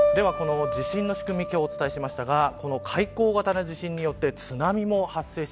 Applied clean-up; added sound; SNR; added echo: none; Piano; 5 dB; none.